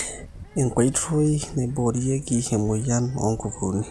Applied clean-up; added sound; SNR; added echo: none; Bird; 19 dB; none.